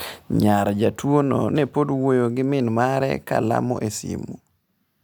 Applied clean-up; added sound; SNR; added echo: none; none; none; none.